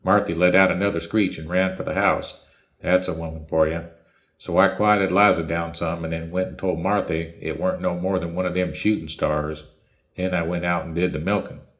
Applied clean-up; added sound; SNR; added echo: none; none; none; reverberation time 0.4 s.